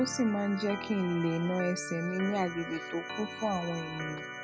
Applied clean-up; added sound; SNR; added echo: none; Organ; 8 dB; none.